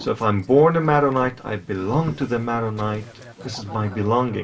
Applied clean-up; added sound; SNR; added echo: none; Boat, Water vehicle; 19 dB; reverberation time 0.2 s.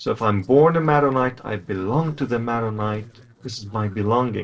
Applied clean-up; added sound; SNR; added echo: neural separator model SepFormer DNS4.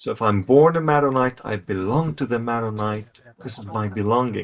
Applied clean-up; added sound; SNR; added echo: neural mask model DeepFilterNet 3.